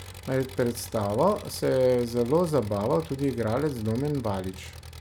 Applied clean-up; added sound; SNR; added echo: none; Engine; 16 dB; none.